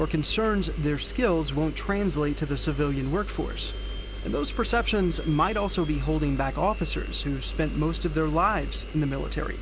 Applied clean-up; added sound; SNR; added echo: none; Engine; 6 dB; none.